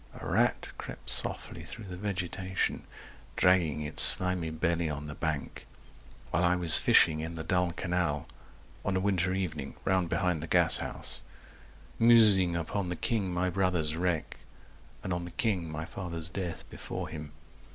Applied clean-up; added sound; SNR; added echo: none; none; none; none.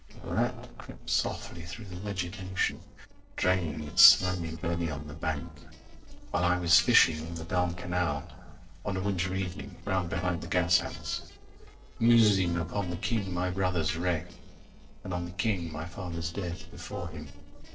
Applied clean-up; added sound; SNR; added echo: neural separator model SepFormer DNS4.